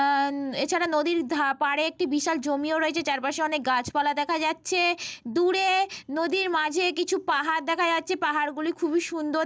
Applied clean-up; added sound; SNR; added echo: none; none; none; none.